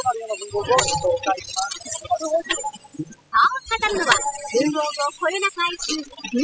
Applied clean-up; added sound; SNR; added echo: classical method spectral subtraction.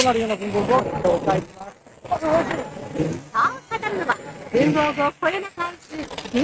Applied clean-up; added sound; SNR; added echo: neural mask model RNNoise.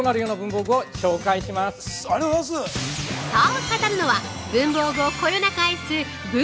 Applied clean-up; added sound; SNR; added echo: none; none; none; none.